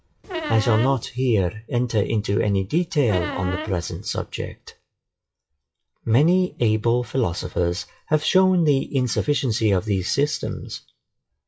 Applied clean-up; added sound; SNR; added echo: classical method WPE with log-MMSE.